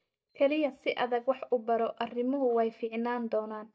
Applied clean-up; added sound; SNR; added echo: neural mask model DeepFilterNet 3.